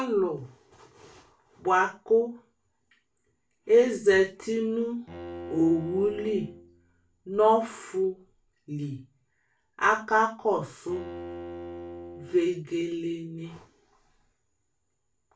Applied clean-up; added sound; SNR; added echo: none; Bowed string instrument; 15 dB; reverberation time 0.3 s.